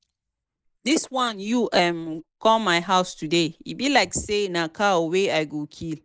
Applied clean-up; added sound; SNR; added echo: neural mask model Resemble Enhance denoiser.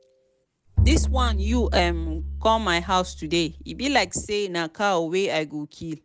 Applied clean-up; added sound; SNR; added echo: none; Bowed string instrument; 0 dB; none.